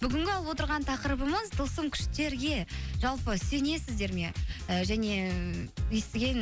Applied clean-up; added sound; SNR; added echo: none; none; none; none.